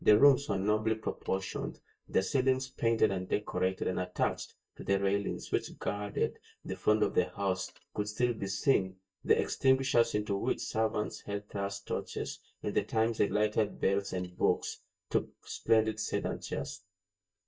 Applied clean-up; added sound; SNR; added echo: neural mask model DeepFilterNet 3.